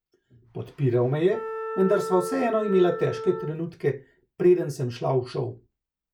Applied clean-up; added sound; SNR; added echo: none; Wind instrument, woodwind instrument; 9 dB; none.